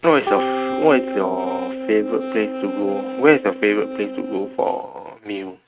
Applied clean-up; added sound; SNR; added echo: neural mask model RNNoise.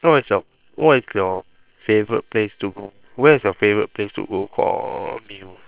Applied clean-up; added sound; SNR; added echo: neural separator model SepFormer WHAM!.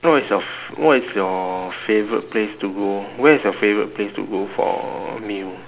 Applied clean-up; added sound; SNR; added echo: none; none; none; none.